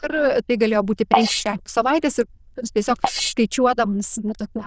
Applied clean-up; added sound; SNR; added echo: neural diffusion model UNIVERSE++.